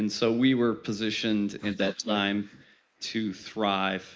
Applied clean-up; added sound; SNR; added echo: neural mask model Resemble Enhance denoiser.